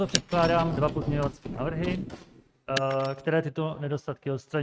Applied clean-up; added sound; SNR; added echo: neural mask model RNNoise.